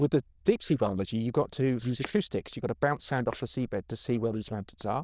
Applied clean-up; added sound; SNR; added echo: neural diffusion model UNIVERSE++.